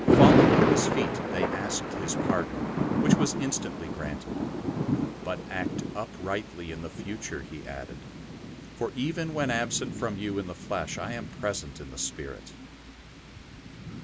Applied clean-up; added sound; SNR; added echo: none; Thunder; -5 dB; none.